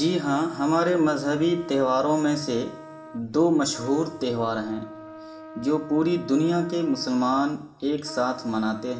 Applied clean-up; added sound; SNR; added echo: none; Trumpet; 17 dB; reverberation time 1.7 s.